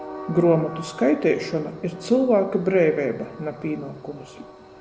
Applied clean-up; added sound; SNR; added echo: none; Train; 16 dB; none.